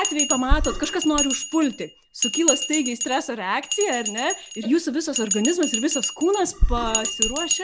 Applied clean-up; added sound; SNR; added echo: none; Burping, eructation + Bell; 1 dB; none.